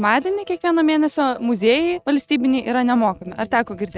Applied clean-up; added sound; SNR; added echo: neural mask model RNNoise.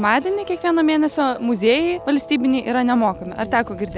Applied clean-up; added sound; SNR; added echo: none; Guitar; 19 dB; none.